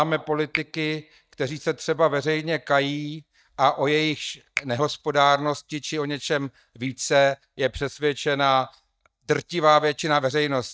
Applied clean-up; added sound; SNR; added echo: neural mask model DeepFilterNet 3.